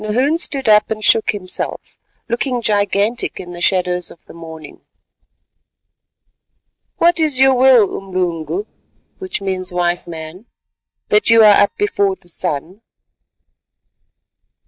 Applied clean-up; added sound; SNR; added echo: neural mask model DeepFilterNet 3.